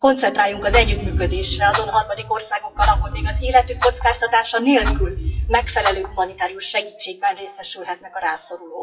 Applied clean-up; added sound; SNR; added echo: classical method WPE with log-MMSE.